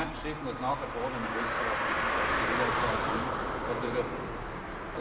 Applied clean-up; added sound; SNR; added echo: none; Car; -5 dB; reverberation time 1.6 s.